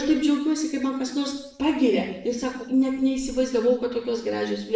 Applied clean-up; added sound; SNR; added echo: none; none; none; reverberation time 0.7 s.